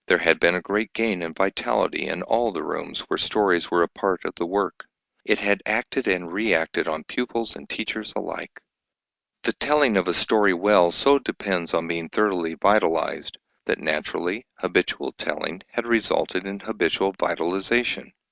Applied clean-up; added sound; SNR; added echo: none; none; none; none.